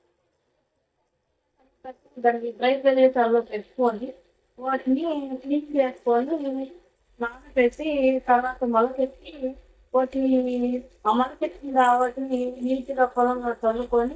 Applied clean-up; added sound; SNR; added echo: neural mask model DeepFilterNet 3.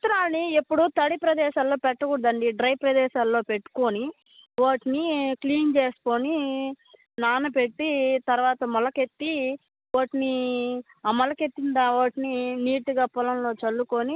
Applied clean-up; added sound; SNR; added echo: none; none; none; none.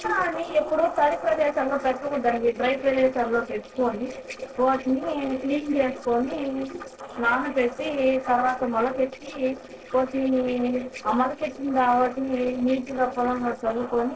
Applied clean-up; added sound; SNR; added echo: neural separator model SepFormer DNS4.